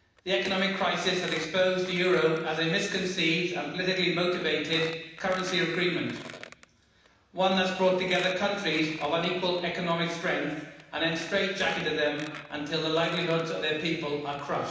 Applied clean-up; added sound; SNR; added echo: none; Squeak; 19 dB; reverberation time 1.1 s.